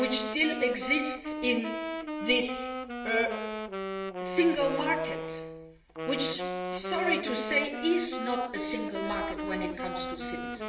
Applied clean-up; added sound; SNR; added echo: none; Wind instrument, woodwind instrument; 6 dB; reverberation time 0.8 s.